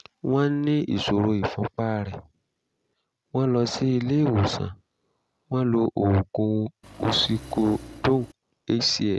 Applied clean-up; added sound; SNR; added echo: none; Engine; 17 dB; none.